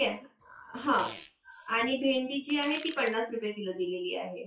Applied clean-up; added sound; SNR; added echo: classical method WPE with log-MMSE.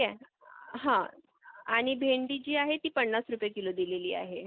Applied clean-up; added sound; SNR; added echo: none; none; none; none.